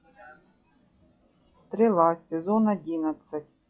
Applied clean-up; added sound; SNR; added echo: classical method log-MMSE.